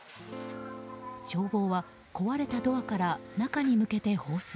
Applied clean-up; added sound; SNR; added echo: none; Acoustic guitar / Strum; 14 dB; none.